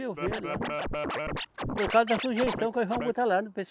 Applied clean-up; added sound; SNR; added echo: none; Scratching (performance technique); 4 dB; none.